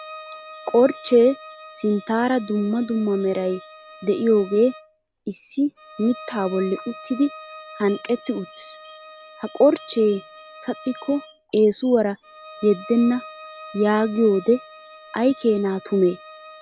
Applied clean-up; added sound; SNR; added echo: none; Bowed string instrument; 19 dB; none.